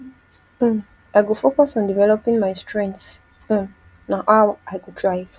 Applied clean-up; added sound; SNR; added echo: none; none; none; none.